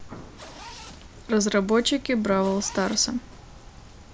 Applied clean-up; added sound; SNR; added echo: none; Explosion + Zipper (clothing); 19 dB; none.